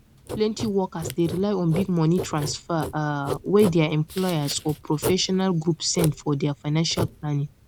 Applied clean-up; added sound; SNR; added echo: none; Writing; 11 dB; none.